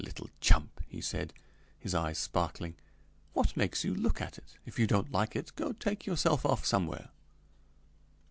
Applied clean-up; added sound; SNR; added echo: none; none; none; none.